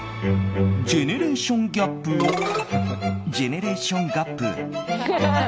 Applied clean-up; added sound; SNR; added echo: none; none; none; none.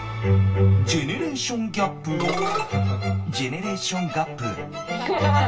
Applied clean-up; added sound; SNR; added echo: none; none; none; reverberation time 0.2 s.